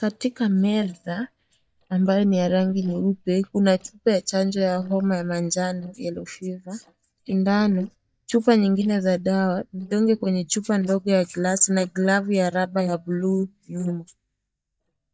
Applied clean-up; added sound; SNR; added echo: neural mask model DeepFilterNet 3.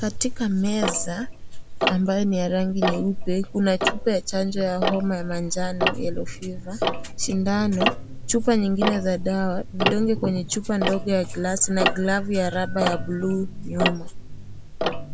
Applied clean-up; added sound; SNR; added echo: none; Tick-tock; 3 dB; none.